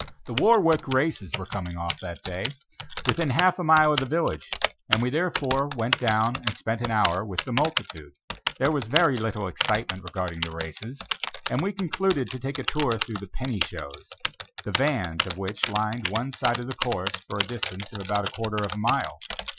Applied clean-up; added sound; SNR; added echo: classical method Wiener filter.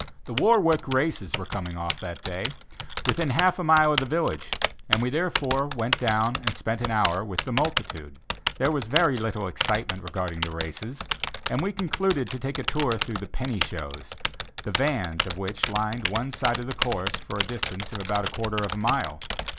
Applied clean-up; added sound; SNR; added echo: none; Typing; 4 dB; none.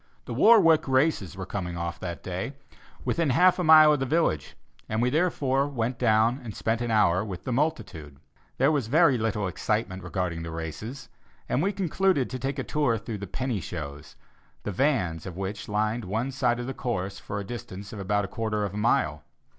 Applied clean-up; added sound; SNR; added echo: none; none; none; none.